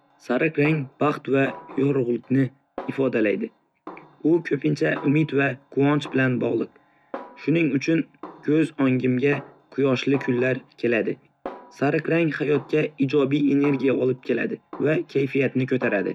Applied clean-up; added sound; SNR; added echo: none; Snare drum; 20 dB; none.